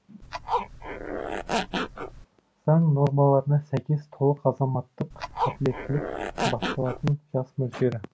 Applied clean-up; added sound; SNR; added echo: none; Zipper (clothing); 5 dB; none.